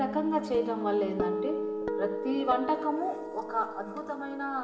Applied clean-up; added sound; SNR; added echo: none; Guitar; 4 dB; reverberation time 2.5 s.